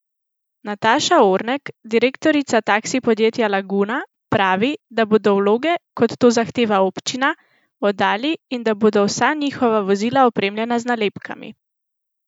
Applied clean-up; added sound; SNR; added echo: none; none; none; none.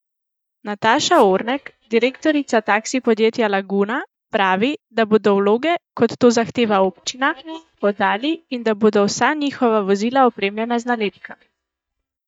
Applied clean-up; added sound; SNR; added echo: neural mask model DeepFilterNet 3.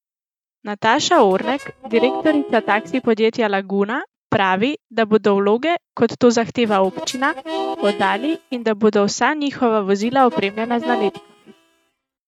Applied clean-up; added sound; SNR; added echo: neural mask model RNNoise.